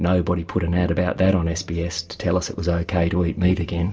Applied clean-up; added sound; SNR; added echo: none; none; none; reverberation time 0.2 s.